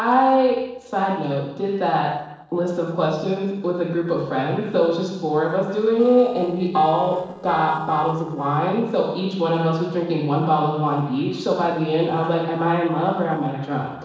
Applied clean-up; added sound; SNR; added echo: neural separator model SepFormer DNS4.